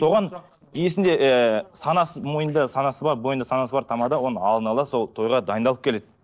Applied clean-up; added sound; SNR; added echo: neural separator model SepFormer DNS4.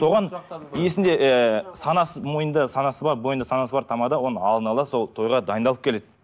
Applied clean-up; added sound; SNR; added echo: none; none; none; none.